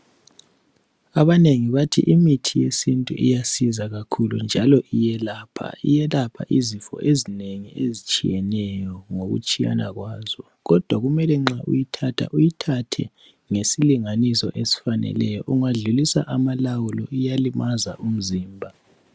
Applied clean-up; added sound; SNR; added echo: none; none; none; none.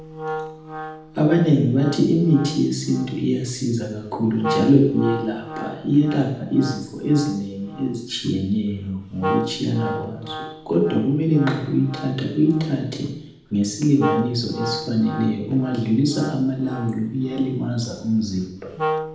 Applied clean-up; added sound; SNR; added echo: none; Wind instrument, woodwind instrument; 11 dB; reverberation time 0.8 s.